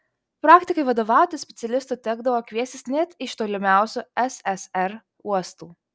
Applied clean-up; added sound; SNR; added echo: none; none; none; none.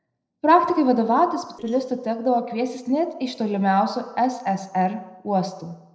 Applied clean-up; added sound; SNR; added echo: neural separator model SepFormer DNS4.